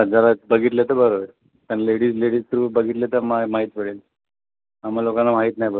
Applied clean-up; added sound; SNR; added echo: none; none; none; none.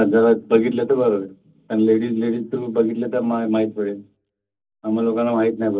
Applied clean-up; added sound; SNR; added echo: none; none; none; reverberation time 0.4 s.